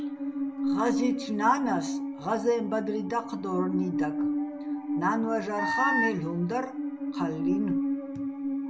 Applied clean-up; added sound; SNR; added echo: none; Musical instrument + Wind instrument, woodwind instrument; 0 dB; none.